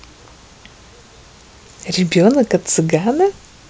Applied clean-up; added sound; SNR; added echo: none; none; none; none.